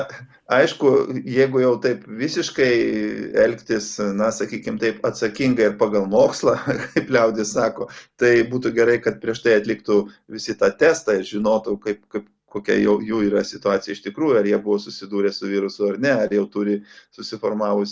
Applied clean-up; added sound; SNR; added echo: none; none; none; none.